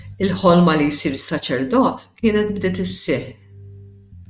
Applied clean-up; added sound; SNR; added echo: neural mask model RNNoise.